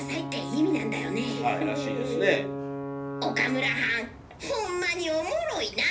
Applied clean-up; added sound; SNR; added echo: none; Alarm / Ocean / Boat, Water vehicle; 7 dB; reverberation time 0.3 s.